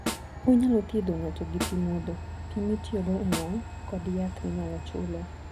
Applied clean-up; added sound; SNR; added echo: none; Snare drum + Train; 7 dB; none.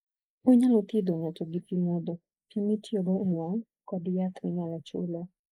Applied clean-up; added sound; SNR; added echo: neural mask model Resemble Enhance denoiser.